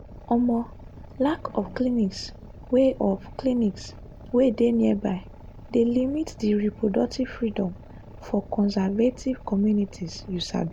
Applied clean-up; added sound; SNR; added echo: none; Boat, Water vehicle; 17 dB; none.